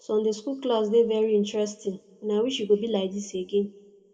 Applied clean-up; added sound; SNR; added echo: none; none; none; reverberation time 1.1 s.